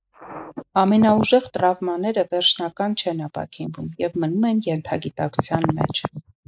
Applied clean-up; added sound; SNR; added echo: neural mask model Resemble Enhance denoiser.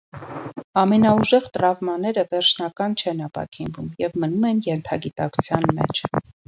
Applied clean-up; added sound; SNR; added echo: none; none; none; none.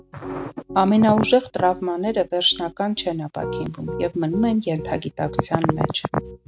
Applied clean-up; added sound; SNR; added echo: none; Piano; 13 dB; none.